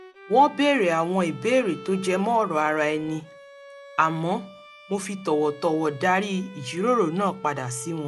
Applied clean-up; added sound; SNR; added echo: none; Bowed string instrument; 20 dB; none.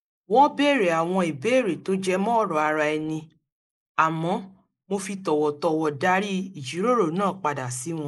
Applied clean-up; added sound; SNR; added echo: neural mask model Resemble Enhance denoiser.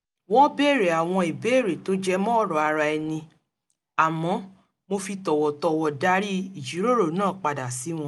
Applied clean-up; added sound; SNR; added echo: none; none; none; none.